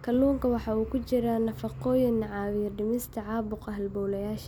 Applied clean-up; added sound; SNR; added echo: none; none; none; none.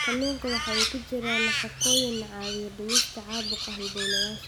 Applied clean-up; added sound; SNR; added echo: none; Crow; -4 dB; none.